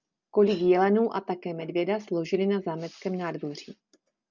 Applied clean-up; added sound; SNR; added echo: none; none; none; none.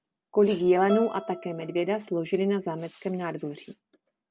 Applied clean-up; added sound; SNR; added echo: none; Bowed string instrument; 15 dB; none.